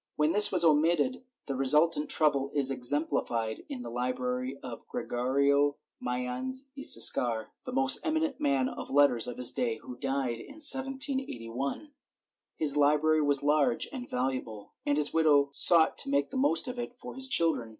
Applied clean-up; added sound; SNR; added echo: none; none; none; none.